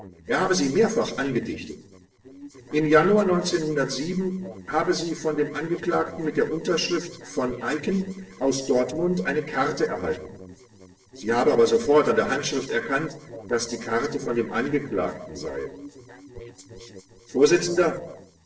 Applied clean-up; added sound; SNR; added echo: neural separator model SepFormer DNS4.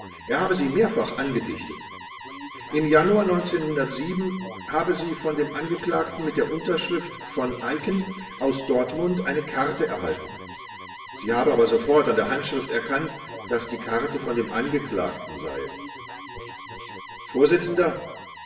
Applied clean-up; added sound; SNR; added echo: none; Alarm; 13 dB; reverberation time 0.8 s.